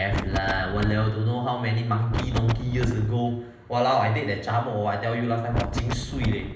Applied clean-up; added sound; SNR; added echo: none; Wind; 4 dB; reverberation time 0.8 s.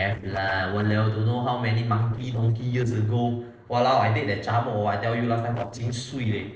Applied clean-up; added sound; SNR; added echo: neural separator model SepFormer DNS4.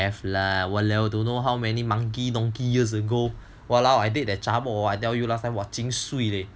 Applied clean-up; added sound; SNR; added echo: none; none; none; none.